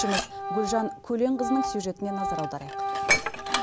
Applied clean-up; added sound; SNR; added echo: none; Dishes, pots, and pans + Organ; 0 dB; none.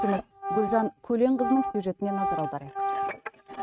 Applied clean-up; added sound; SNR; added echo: neural mask model RNNoise.